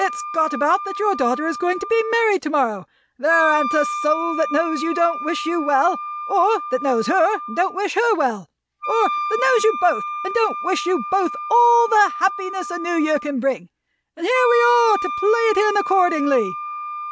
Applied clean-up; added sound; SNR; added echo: none; Wind instrument, woodwind instrument; 8 dB; none.